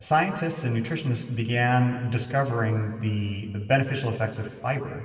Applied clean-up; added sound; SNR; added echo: none; none; none; reverberation time 2.1 s.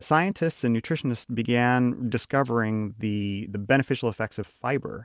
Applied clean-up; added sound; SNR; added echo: none; none; none; none.